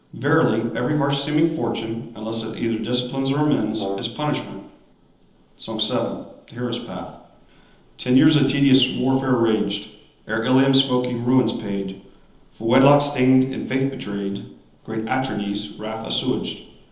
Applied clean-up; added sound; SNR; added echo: neural separator model SepFormer DNS4.